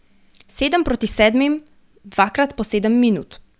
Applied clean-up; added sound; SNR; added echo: none; none; none; none.